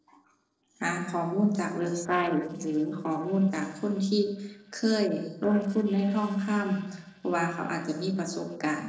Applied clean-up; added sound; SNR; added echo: neural separator model SepFormer DNS4.